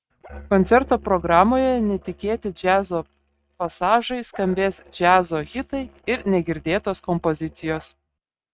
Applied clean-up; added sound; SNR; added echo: neural mask model RNNoise.